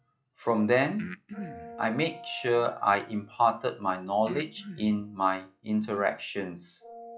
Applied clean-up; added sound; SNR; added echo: classical method log-MMSE.